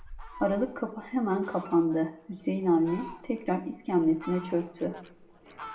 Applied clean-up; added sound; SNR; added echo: none; Fowl; 18 dB; reverberation time 0.9 s.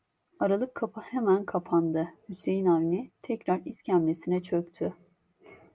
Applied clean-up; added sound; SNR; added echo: none; none; none; none.